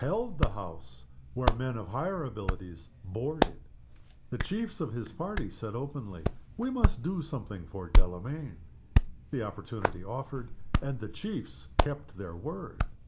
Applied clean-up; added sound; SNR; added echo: none; Hands; -5 dB; none.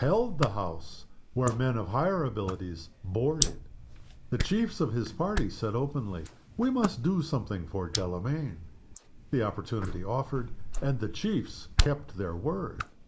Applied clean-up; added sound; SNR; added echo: neural mask model Resemble Enhance denoiser.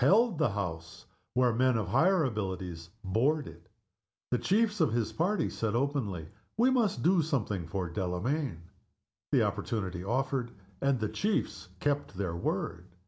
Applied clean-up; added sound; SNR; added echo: none; none; none; none.